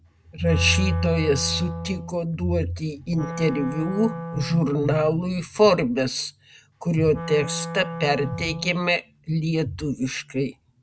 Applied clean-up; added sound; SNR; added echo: none; Wind instrument, woodwind instrument; 10 dB; none.